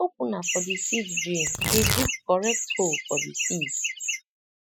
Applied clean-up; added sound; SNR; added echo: classical method spectral subtraction.